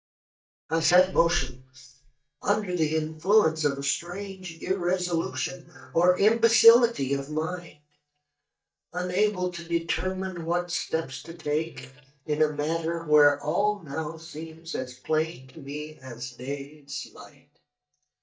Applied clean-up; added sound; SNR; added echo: neural mask model DeepFilterNet 3.